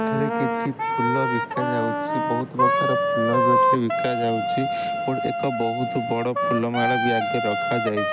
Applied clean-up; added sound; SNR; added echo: none; Wind instrument, woodwind instrument; -3 dB; none.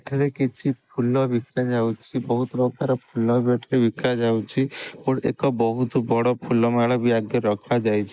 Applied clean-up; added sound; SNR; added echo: neural mask model Resemble Enhance denoiser.